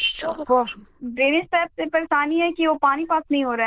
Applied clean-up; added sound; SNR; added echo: neural diffusion model UNIVERSE++.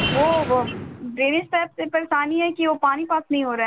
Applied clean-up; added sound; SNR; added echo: none; Gunshot, gunfire; 12 dB; none.